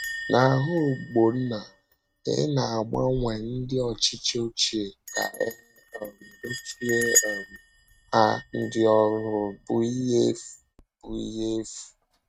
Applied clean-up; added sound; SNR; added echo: neural mask model RNNoise.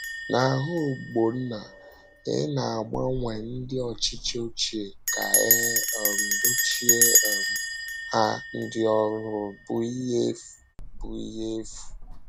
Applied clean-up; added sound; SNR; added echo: none; Bell; 0 dB; none.